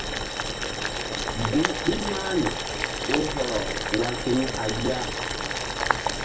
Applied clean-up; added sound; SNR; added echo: none; Boiling; -1 dB; reverberation time 0.2 s.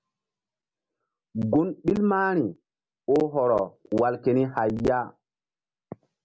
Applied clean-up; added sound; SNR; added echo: none; none; none; none.